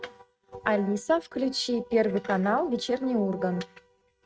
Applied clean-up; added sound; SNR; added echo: neural mask model RNNoise.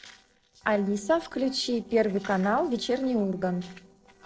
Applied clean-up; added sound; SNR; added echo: neural separator model SepFormer DNS4.